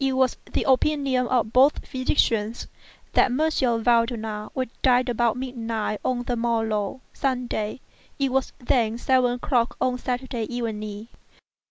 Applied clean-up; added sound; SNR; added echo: none; none; none; none.